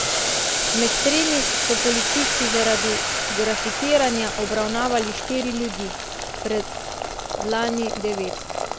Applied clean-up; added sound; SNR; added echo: none; Boiling; -1 dB; none.